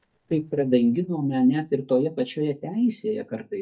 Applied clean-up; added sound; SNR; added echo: neural mask model DeepFilterNet 3.